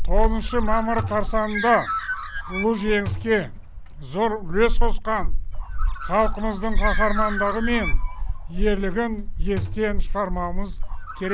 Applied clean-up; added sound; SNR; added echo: none; Thump, thud + Bird; 13 dB; none.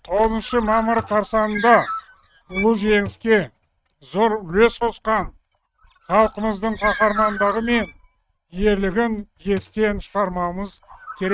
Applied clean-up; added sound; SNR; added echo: neural mask model RNNoise.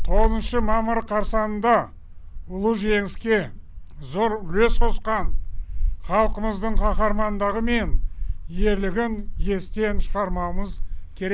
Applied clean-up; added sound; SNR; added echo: none; none; none; none.